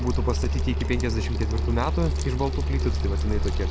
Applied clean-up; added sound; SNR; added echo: none; Sink (filling or washing) / Water tap, faucet; 16 dB; none.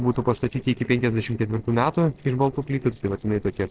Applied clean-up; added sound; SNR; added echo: neural separator model SepFormer DNS4.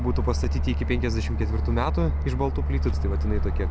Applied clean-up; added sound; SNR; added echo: none; none; none; none.